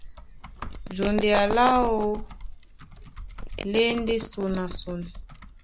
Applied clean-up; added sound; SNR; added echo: none; Typing; 10 dB; none.